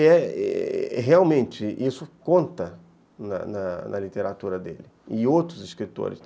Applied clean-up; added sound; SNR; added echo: none; none; none; none.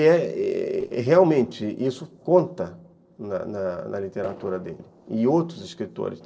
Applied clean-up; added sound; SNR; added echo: neural separator model SepFormer DNS4.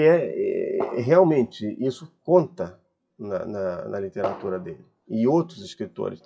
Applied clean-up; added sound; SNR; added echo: classical method WPE with log-MMSE.